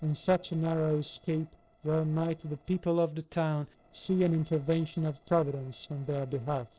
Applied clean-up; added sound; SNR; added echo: neural separator model SepFormer DNS4.